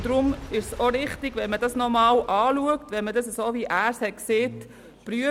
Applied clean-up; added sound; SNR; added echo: none; Shatter / Crushing / Boom; 19 dB; none.